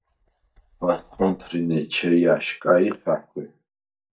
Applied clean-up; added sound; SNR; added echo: neural mask model DeepFilterNet 3.